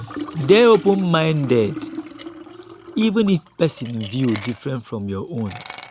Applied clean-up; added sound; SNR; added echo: none; Liquid; 15 dB; none.